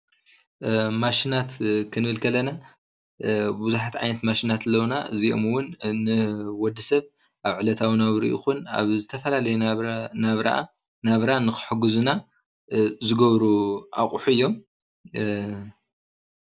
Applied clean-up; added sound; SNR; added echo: none; none; none; none.